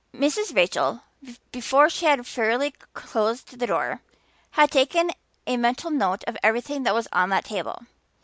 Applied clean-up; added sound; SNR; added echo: none; none; none; none.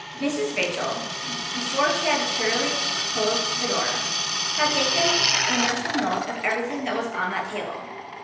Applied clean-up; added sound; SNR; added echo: none; Drill; -1 dB; reverberation time 0.9 s.